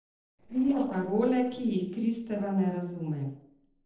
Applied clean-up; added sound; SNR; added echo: neural separator model SepFormer DNS4.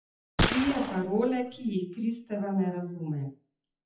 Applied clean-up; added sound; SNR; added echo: classical method WPE with log-MMSE.